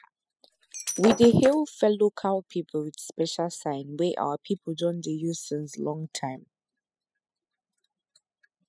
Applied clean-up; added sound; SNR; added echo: classical method spectral subtraction.